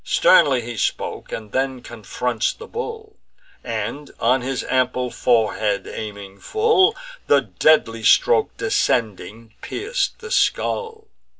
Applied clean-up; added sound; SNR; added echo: none; none; none; none.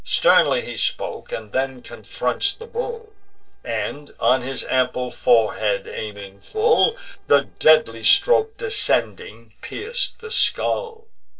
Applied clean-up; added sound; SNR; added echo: neural separator model SepFormer DNS4.